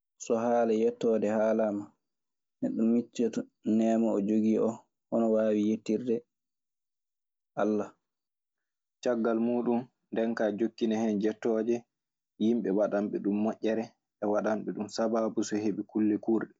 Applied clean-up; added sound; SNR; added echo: none; none; none; none.